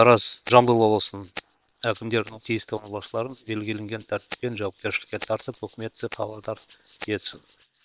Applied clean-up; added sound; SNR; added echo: neural separator model SepFormer WHAM!.